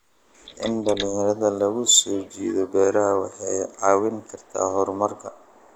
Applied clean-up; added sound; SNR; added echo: neural mask model Resemble Enhance denoiser.